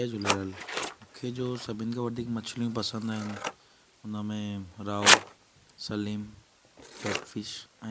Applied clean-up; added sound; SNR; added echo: none; Scissors; -2 dB; none.